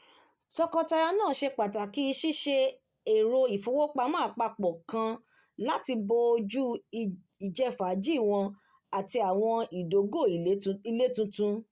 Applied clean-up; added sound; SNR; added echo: none; none; none; none.